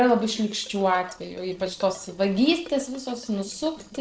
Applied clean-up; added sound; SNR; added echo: neural separator model SepFormer DNS4.